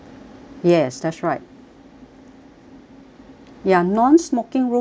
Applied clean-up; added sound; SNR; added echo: none; none; none; none.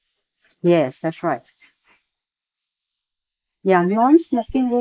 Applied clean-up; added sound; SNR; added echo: neural mask model Resemble Enhance denoiser.